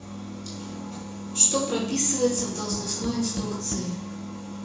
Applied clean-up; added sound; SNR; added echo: none; Musical instrument; 12 dB; reverberation time 0.7 s.